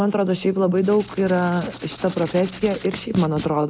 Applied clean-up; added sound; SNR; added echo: none; Writing; 14 dB; none.